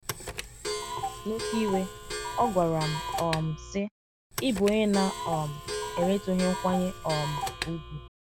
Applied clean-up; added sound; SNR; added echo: none; Clock; 5 dB; none.